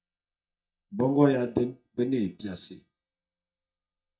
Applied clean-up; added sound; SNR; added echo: neural mask model DeepFilterNet 3.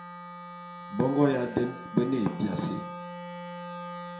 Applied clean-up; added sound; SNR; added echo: none; Wind instrument, woodwind instrument; 10 dB; reverberation time 0.6 s.